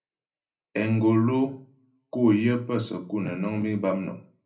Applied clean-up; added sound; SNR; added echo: none; none; none; reverberation time 0.3 s.